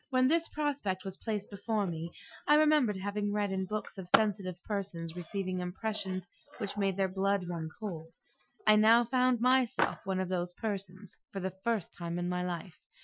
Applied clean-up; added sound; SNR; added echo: classical method Wiener filter.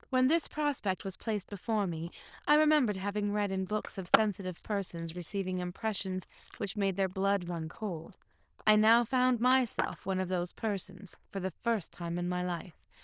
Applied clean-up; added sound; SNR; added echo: neural diffusion model UNIVERSE++.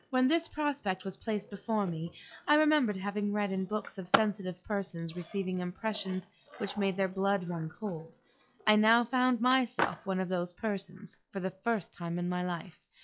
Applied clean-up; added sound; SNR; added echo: classical method log-MMSE.